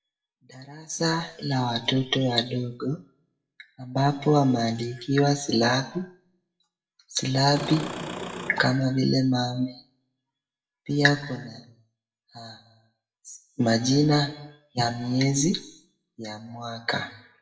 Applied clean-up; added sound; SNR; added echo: classical method WPE with log-MMSE.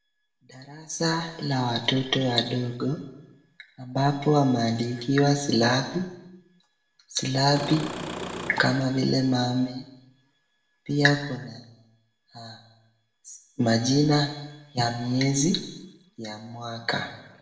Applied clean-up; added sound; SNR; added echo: none; Engine / Car; 7 dB; reverberation time 0.9 s.